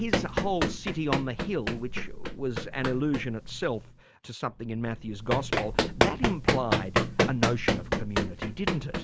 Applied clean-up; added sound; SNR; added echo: none; Run; -2 dB; none.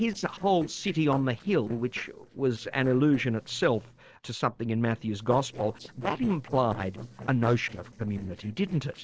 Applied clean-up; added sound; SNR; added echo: neural separator model SepFormer DNS4.